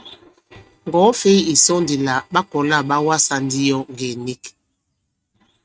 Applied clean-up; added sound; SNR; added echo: neural mask model RNNoise.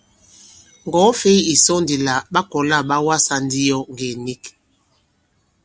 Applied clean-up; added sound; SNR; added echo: none; none; none; none.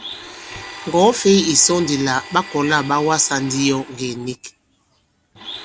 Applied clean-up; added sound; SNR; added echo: none; Domestic sounds, home sounds; 16 dB; none.